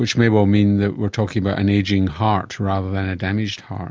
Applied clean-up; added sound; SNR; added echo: none; none; none; none.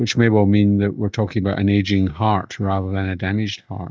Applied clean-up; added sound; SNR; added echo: neural mask model DeepFilterNet 3.